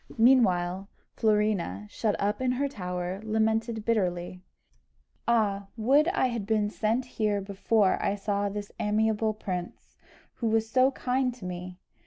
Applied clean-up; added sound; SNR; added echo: none; none; none; none.